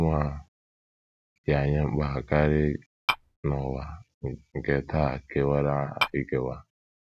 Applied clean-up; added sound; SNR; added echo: none; Tap / Glass; 1 dB; none.